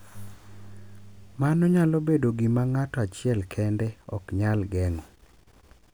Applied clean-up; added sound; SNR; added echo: none; none; none; none.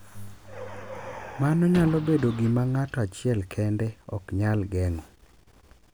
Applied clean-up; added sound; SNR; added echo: none; Car; 14 dB; none.